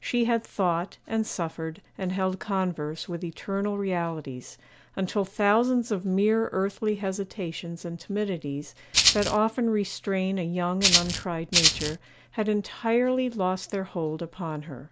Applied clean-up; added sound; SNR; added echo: none; Rattle (instrument); -4 dB; none.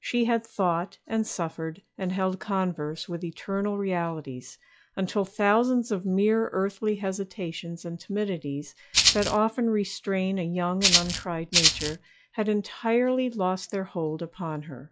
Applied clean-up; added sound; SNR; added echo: classical method log-MMSE.